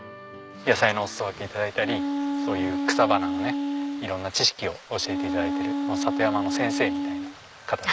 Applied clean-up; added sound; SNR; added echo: none; Wind instrument, woodwind instrument; 0 dB; none.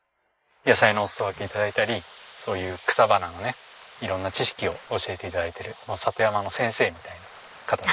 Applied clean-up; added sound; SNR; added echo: neural mask model Resemble Enhance denoiser.